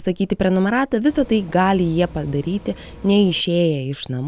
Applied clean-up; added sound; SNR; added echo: none; Bus; 19 dB; none.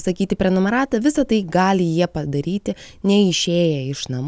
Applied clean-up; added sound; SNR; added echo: none; none; none; none.